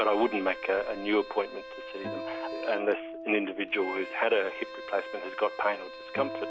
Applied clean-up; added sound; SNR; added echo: none; Bowed string instrument + Acoustic guitar; 9 dB; none.